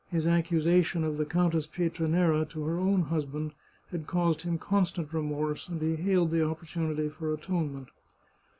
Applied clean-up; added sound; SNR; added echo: none; none; none; none.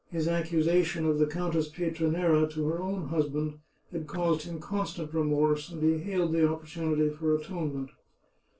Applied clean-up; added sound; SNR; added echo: neural separator model SepFormer DNS4.